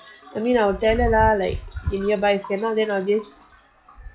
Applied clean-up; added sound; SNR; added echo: classical method log-MMSE.